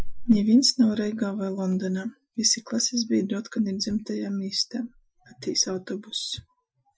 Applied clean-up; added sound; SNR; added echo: classical method Wiener filter.